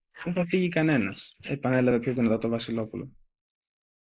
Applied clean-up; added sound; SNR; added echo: neural mask model Resemble Enhance denoiser.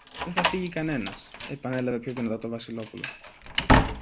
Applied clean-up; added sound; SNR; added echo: none; Slam; -4 dB; none.